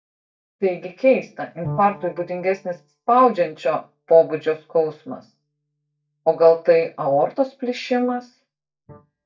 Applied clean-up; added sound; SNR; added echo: neural mask model DeepFilterNet 3.